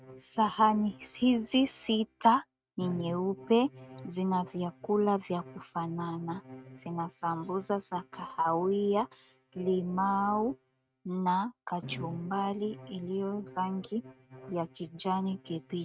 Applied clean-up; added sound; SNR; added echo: neural mask model RNNoise.